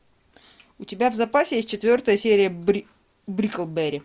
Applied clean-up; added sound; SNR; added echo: none; none; none; none.